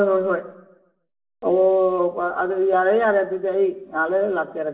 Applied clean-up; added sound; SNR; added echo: none; none; none; reverberation time 0.6 s.